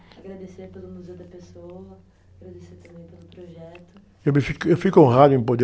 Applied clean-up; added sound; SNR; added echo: none; none; none; none.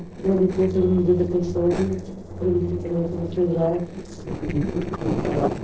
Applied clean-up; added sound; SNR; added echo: neural separator model SepFormer DNS4.